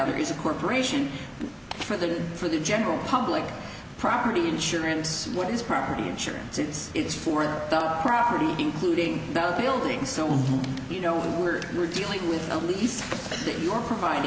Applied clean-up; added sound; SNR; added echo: none; none; none; none.